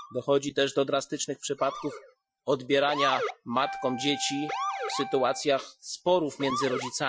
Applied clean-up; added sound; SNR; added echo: classical method Wiener filter.